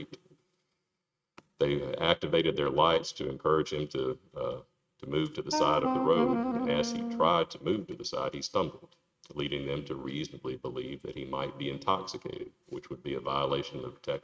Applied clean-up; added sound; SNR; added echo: neural mask model RNNoise.